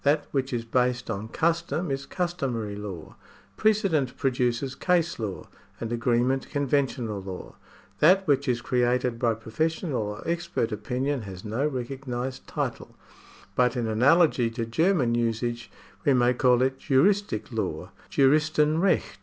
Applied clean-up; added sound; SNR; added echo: none; none; none; none.